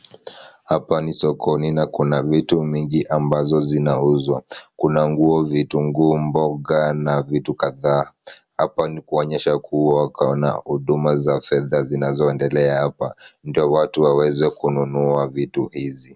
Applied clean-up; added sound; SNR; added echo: none; none; none; none.